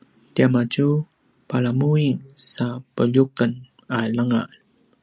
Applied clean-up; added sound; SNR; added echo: none; none; none; none.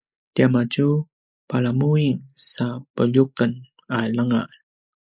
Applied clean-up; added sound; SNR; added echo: neural mask model Resemble Enhance denoiser.